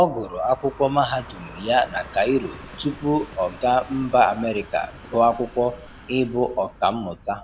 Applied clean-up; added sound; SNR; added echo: none; Train; 18 dB; none.